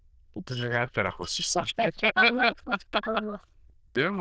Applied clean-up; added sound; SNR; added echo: neural diffusion model UNIVERSE++.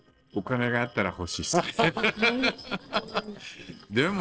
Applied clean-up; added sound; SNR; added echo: neural separator model SepFormer DNS4.